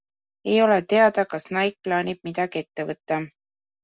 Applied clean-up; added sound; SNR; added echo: none; none; none; none.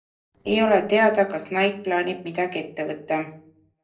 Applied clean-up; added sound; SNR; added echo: neural separator model SepFormer DNS4.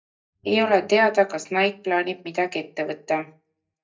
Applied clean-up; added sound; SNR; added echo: neural mask model DeepFilterNet 3.